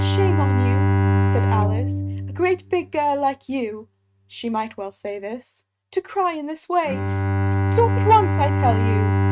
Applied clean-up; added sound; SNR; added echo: neural mask model RNNoise.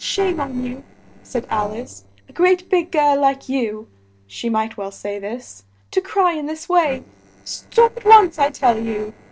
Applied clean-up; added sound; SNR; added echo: neural separator model SepFormer DNS4.